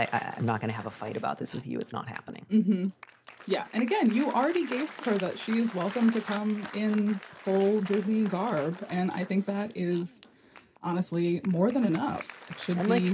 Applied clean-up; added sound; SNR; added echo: none; Applause; 16 dB; none.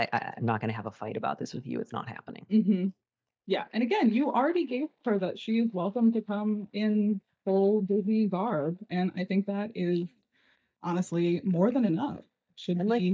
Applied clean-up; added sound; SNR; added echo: neural mask model DeepFilterNet 3.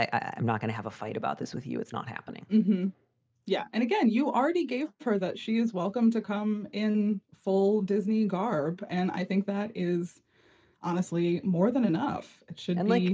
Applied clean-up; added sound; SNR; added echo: none; none; none; none.